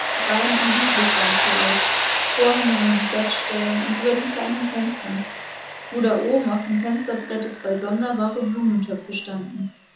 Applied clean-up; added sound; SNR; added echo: none; Tools; 1 dB; reverberation time 0.7 s.